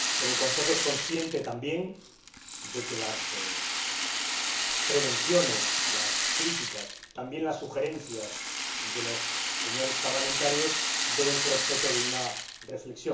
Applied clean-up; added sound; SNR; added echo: none; Rattle (instrument); -3 dB; reverberation time 0.7 s.